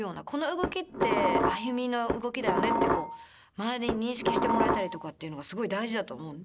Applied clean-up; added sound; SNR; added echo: none; Dishes, pots, and pans; -4 dB; none.